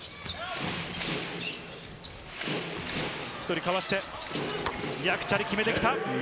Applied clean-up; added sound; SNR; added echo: none; none; none; none.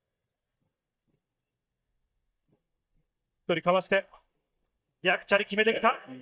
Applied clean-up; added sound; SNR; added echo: neural mask model DeepFilterNet 3.